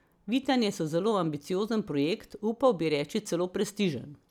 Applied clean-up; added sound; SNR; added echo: none; none; none; none.